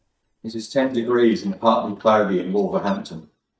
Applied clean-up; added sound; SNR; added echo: neural mask model DeepFilterNet 3.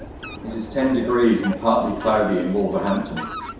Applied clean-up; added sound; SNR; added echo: none; Fowl; 12 dB; reverberation time 0.7 s.